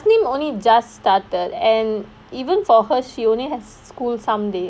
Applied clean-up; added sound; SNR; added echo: none; none; none; none.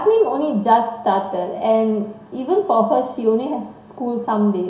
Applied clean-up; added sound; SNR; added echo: none; none; none; reverberation time 0.7 s.